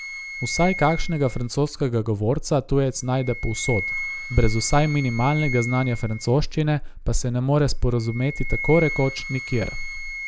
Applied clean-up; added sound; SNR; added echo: none; Wind instrument, woodwind instrument; 12 dB; none.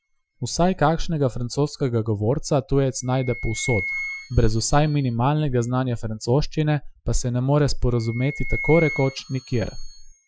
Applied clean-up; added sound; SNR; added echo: classical method Wiener filter.